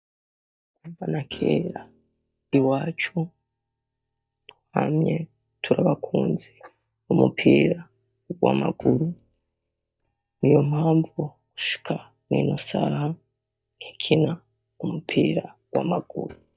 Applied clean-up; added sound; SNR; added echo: neural mask model DeepFilterNet 3.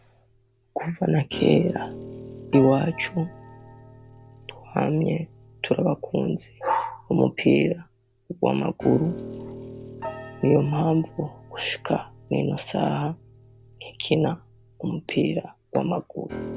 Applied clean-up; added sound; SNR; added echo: none; Piano; 15 dB; none.